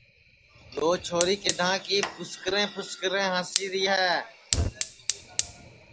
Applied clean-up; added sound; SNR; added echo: none; Fire; 6 dB; none.